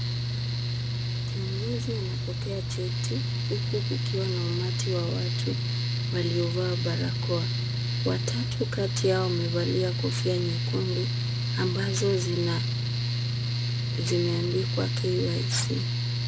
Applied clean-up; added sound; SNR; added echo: none; Mechanical fan; -4 dB; none.